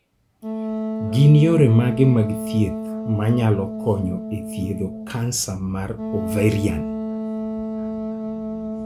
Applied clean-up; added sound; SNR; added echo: none; Wind instrument, woodwind instrument; 7 dB; none.